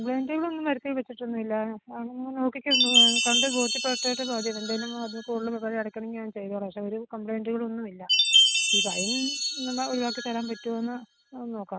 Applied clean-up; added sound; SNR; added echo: none; Chime; -2 dB; none.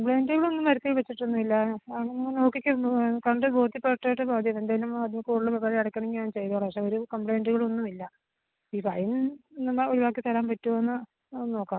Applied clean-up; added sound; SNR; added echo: none; none; none; none.